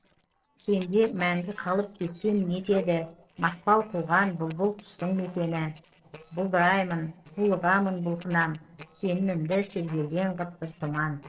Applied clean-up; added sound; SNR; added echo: neural separator model SepFormer DNS4.